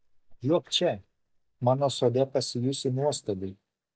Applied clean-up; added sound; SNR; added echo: neural mask model DeepFilterNet 3.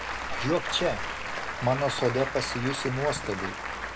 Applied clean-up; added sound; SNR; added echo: none; Applause; 4 dB; none.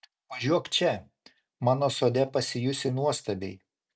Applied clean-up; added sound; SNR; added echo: none; none; none; none.